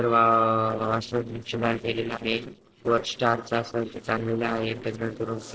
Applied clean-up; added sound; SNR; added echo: neural separator model SepFormer DNS4.